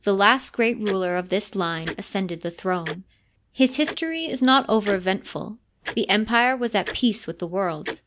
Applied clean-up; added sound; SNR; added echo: none; Tick-tock; 16 dB; none.